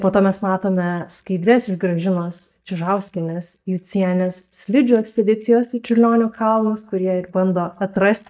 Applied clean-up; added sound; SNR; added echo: neural mask model DeepFilterNet 3.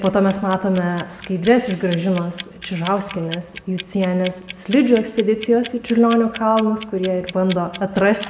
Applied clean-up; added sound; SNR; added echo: none; Clock; 15 dB; reverberation time 1.2 s.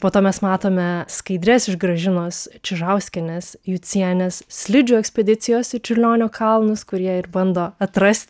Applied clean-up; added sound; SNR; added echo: none; none; none; none.